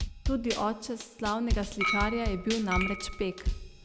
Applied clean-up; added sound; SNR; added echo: none; Drum kit + Chink, clink; 1 dB; none.